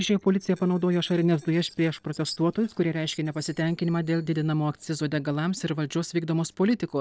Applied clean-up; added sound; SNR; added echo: neural separator model SepFormer DNS4.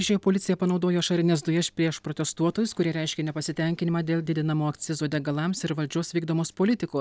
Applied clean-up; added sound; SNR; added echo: none; none; none; none.